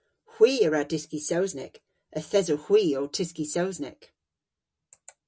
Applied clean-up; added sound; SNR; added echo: none; none; none; none.